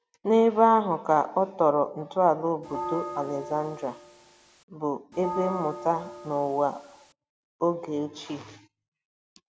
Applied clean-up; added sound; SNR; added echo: none; Bell; 10 dB; none.